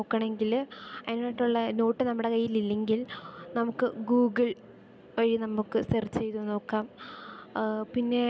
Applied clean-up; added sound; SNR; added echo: none; none; none; none.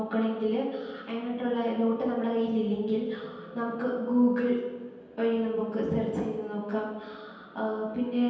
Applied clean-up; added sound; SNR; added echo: none; none; none; reverberation time 1.2 s.